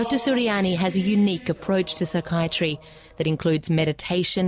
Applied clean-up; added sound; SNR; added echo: none; none; none; none.